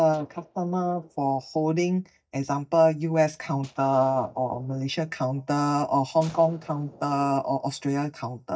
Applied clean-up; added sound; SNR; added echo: neural mask model DeepFilterNet 3.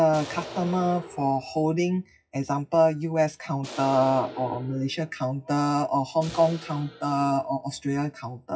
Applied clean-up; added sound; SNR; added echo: classical method WPE with log-MMSE.